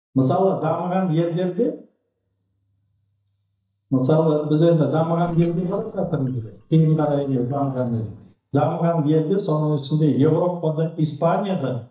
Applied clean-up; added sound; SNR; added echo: neural mask model DeepFilterNet 3.